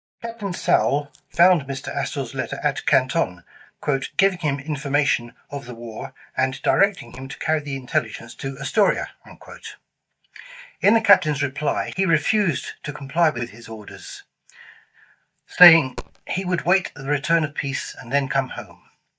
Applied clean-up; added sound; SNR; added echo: neural mask model DeepFilterNet 3.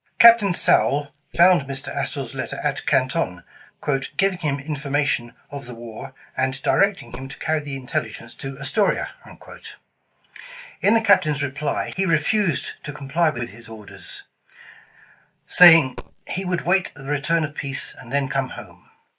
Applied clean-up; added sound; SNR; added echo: neural mask model Resemble Enhance denoiser.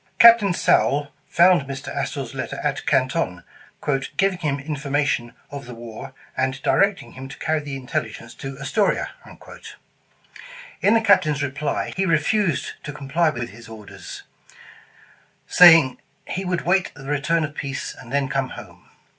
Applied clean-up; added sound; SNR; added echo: none; none; none; none.